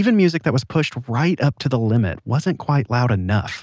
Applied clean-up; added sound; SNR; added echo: none; none; none; none.